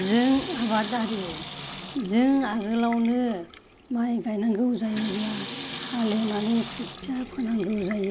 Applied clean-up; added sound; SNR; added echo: none; Sink (filling or washing) / Water tap, faucet; 12 dB; none.